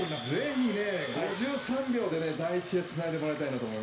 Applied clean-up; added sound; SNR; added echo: none; Bathtub (filling or washing); 15 dB; reverberation time 0.5 s.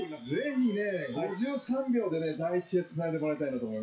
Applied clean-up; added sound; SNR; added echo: classical method WPE with log-MMSE.